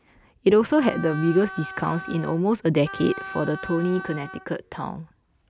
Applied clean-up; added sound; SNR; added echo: none; Wind instrument, woodwind instrument; 13 dB; none.